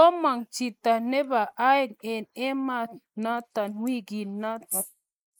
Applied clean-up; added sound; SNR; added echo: neural mask model Resemble Enhance denoiser.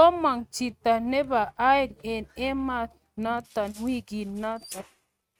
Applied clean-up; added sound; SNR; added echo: neural mask model RNNoise.